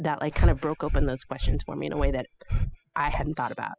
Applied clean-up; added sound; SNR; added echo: classical method spectral subtraction.